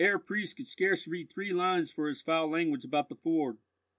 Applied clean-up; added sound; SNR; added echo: none; none; none; none.